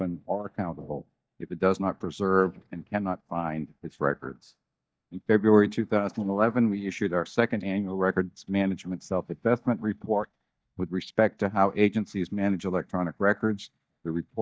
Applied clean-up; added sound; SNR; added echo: neural mask model DeepFilterNet 3.